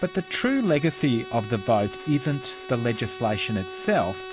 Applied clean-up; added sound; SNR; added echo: none; Bowed string instrument; 13 dB; none.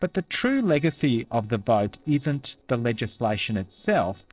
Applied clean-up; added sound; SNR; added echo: neural separator model SepFormer DNS4.